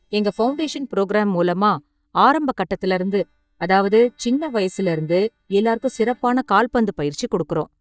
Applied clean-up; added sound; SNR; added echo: neural mask model DeepFilterNet 3.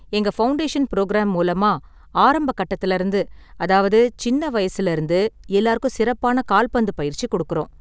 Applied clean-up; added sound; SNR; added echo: none; none; none; none.